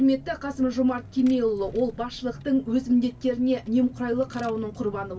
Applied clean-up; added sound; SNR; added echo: none; Engine / Car; 18 dB; reverberation time 0.1 s.